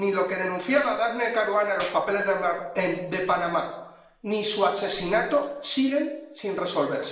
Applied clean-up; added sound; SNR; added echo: neural separator model SepFormer DNS4.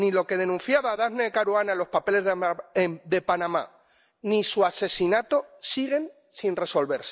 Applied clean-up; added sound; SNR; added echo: none; none; none; none.